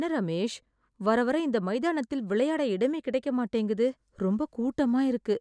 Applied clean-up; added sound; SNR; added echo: none; none; none; none.